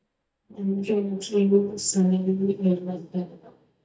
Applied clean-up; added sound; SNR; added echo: neural mask model DeepFilterNet 3.